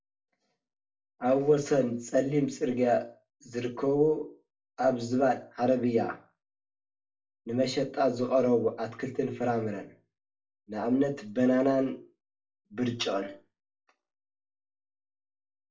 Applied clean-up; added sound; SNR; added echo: none; none; none; reverberation time 0.3 s.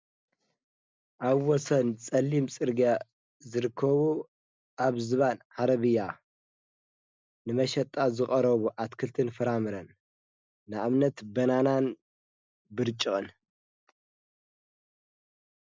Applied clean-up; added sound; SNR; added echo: none; none; none; none.